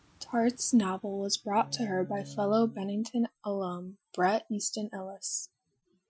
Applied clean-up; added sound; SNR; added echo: classical method Wiener filter.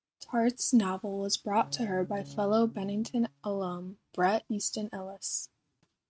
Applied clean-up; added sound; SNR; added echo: neural mask model RNNoise.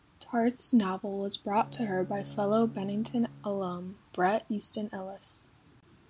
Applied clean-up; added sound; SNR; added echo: none; Bowed string instrument; 17 dB; none.